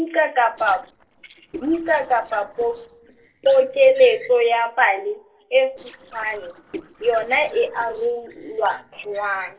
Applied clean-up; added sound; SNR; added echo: neural separator model SepFormer DNS4.